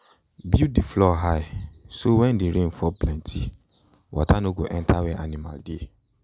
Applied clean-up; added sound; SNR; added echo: none; none; none; none.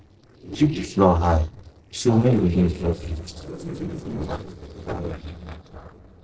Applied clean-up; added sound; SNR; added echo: neural separator model SepFormer DNS4.